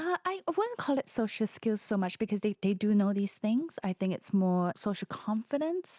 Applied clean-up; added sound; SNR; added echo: none; none; none; none.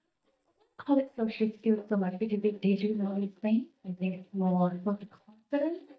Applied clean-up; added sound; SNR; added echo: neural mask model DeepFilterNet 3.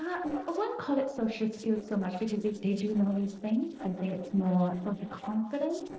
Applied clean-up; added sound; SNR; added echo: neural separator model SepFormer DNS4.